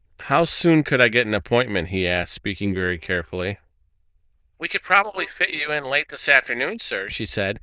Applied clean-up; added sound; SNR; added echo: neural diffusion model UNIVERSE++.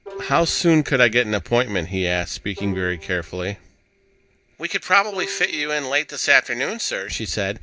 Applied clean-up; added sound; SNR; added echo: none; Bowed string instrument; 20 dB; none.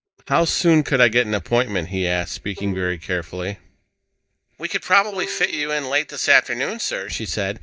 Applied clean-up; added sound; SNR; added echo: neural mask model DeepFilterNet 3.